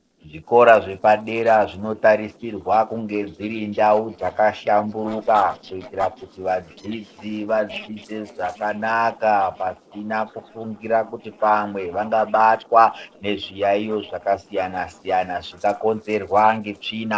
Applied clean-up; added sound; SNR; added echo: neural separator model SepFormer DNS4.